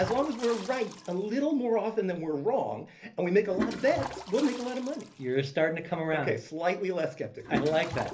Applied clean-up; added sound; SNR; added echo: none; Toilet flush; 11 dB; reverberation time 0.3 s.